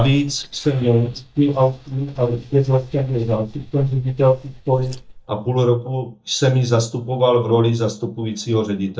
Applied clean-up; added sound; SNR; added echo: neural mask model DeepFilterNet 3.